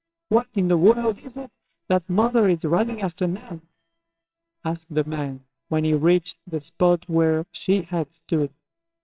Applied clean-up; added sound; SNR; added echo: neural separator model SepFormer WHAMR!.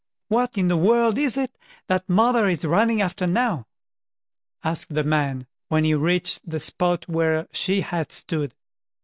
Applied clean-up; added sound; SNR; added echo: none; none; none; none.